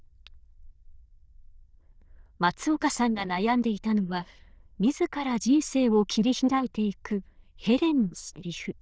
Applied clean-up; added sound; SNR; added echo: neural diffusion model UNIVERSE++.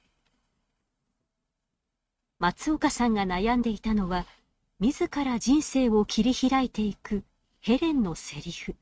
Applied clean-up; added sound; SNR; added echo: neural mask model RNNoise.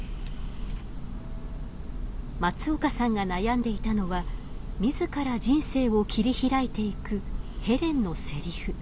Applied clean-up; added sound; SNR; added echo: none; Church bell; 4 dB; none.